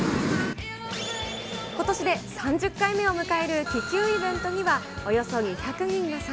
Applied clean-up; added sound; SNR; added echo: none; none; none; none.